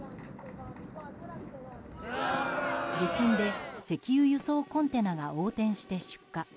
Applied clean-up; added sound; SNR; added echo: none; Crowd; 1 dB; none.